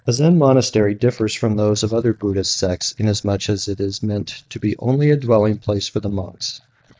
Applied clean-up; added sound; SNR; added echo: neural mask model DeepFilterNet 3.